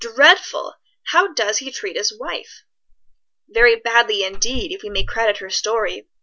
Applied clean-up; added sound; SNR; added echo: none; none; none; none.